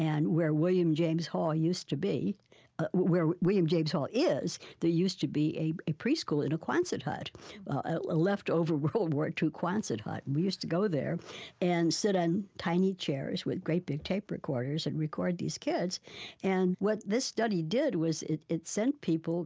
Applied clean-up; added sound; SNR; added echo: none; none; none; none.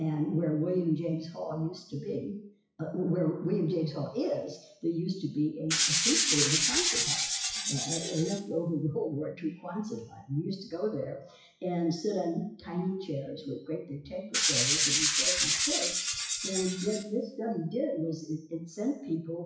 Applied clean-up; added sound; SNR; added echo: classical method WPE with log-MMSE.